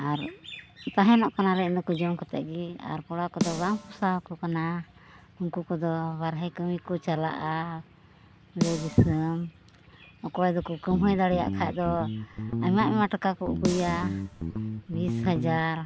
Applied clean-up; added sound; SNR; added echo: none; Guitar + Snare drum; 5 dB; none.